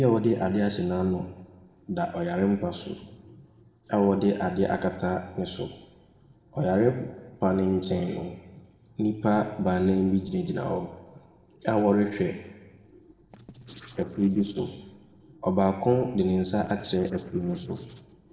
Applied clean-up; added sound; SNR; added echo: neural separator model SepFormer DNS4.